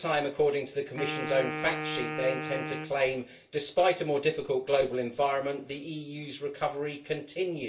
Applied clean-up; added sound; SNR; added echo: none; Wind instrument, woodwind instrument; 7 dB; reverberation time 0.3 s.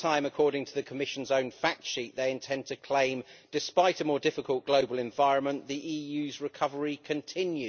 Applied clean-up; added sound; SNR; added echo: none; none; none; none.